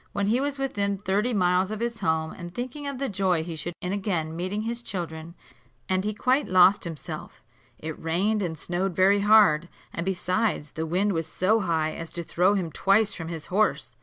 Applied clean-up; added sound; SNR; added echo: none; none; none; none.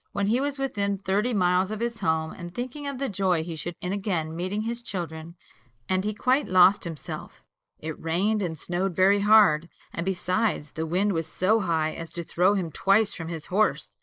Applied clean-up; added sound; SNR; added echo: neural mask model Resemble Enhance denoiser.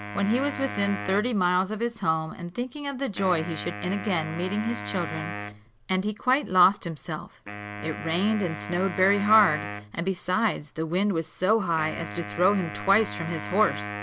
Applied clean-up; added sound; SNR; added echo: none; Wind instrument, woodwind instrument; 11 dB; none.